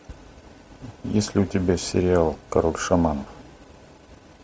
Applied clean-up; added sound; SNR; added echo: none; none; none; none.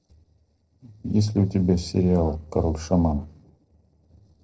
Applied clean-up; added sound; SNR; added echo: neural separator model SepFormer DNS4.